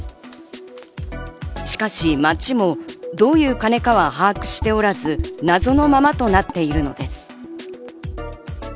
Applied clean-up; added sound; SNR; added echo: none; Drum kit; 8 dB; none.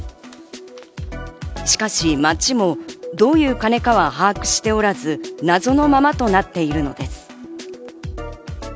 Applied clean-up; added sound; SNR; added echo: none; none; none; none.